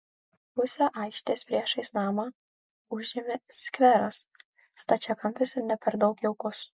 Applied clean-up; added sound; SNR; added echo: none; none; none; none.